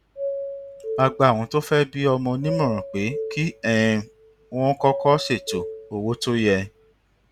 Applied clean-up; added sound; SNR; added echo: none; Doorbell; 10 dB; none.